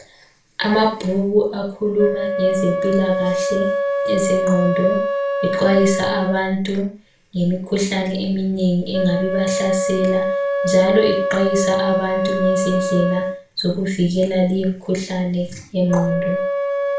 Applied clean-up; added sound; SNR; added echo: none; Wind instrument, woodwind instrument; 3 dB; reverberation time 0.3 s.